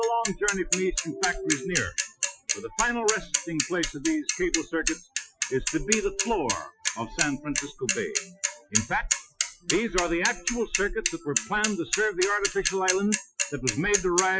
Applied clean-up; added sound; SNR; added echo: classical method Wiener filter.